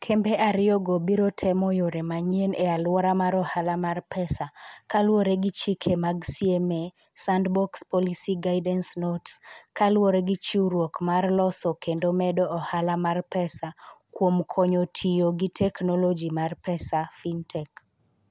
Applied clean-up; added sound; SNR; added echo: none; none; none; none.